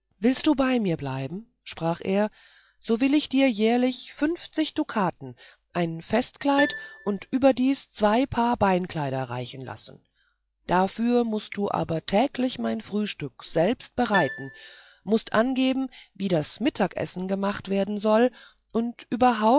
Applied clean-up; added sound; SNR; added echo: classical method log-MMSE.